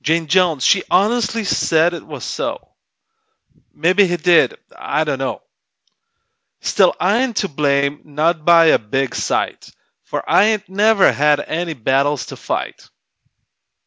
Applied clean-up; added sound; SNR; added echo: none; none; none; none.